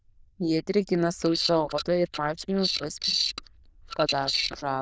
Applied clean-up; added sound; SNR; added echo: neural diffusion model UNIVERSE++.